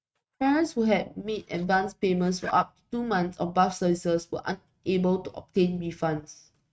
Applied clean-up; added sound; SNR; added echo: neural mask model RNNoise.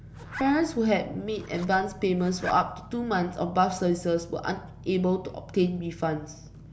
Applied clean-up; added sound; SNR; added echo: none; Zipper (clothing); 16 dB; none.